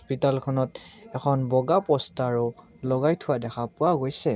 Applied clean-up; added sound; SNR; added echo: none; none; none; none.